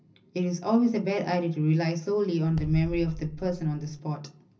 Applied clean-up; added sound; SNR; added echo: none; Bass drum; 11 dB; reverberation time 0.4 s.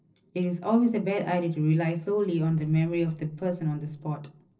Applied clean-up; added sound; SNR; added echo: neural separator model SepFormer DNS4.